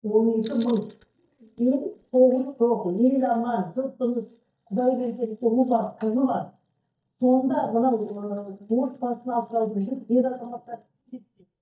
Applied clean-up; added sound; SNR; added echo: neural mask model DeepFilterNet 3.